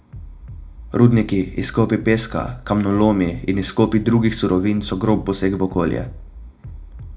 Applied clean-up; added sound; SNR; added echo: none; Bass drum; 16 dB; reverberation time 0.2 s.